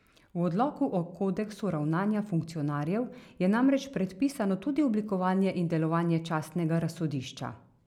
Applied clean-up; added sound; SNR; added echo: none; none; none; none.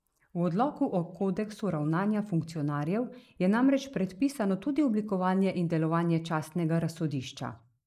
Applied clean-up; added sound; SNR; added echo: neural mask model Resemble Enhance denoiser.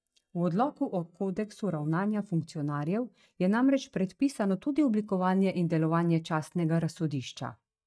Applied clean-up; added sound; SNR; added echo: neural mask model DeepFilterNet 3.